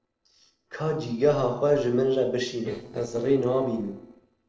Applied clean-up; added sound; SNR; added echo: neural separator model SepFormer DNS4.